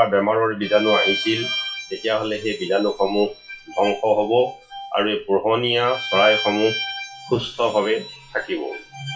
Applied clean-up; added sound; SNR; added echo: classical method WPE with log-MMSE.